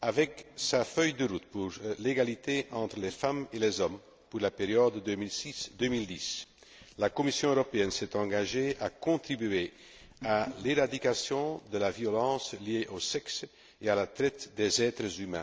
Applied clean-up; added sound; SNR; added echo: none; none; none; none.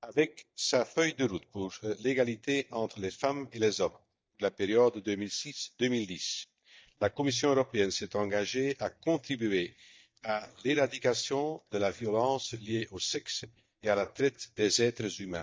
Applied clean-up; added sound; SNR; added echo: neural mask model DeepFilterNet 3.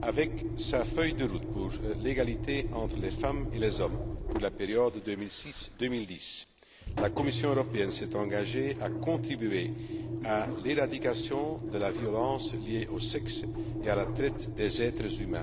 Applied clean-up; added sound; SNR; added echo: none; Engine; 3 dB; none.